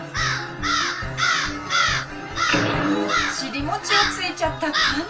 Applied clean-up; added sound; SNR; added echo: none; Crow; -1 dB; reverberation time 0.2 s.